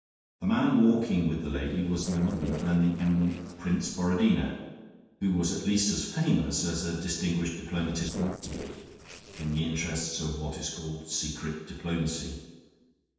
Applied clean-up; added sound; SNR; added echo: neural separator model SepFormer DNS4.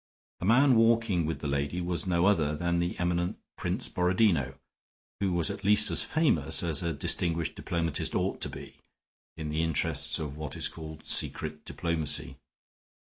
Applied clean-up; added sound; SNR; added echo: none; none; none; none.